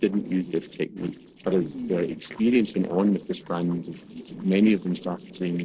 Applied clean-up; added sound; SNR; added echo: neural separator model SepFormer DNS4.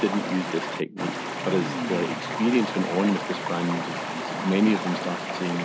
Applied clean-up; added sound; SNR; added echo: none; Stream; 4 dB; none.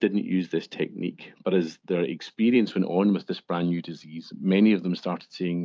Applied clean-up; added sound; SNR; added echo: none; none; none; none.